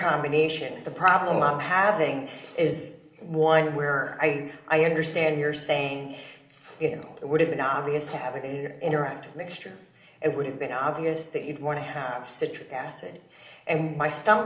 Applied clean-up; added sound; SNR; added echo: none; none; none; reverberation time 1.7 s.